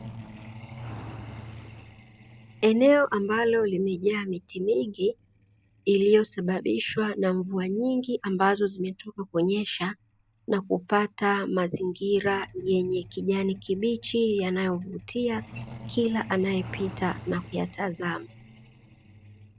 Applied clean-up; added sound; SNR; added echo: none; Truck; 19 dB; none.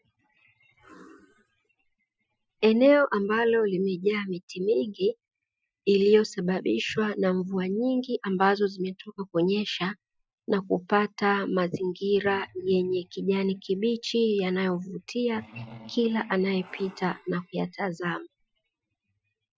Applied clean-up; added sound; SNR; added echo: classical method Wiener filter.